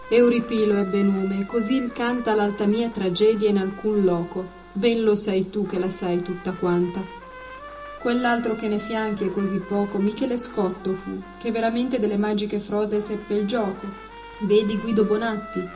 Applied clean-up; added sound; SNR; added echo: none; Trumpet; 18 dB; reverberation time 0.2 s.